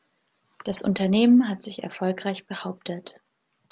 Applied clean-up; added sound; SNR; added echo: none; none; none; none.